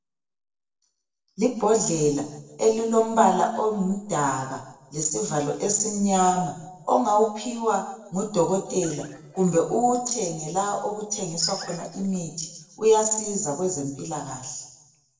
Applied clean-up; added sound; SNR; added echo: neural separator model SepFormer DNS4.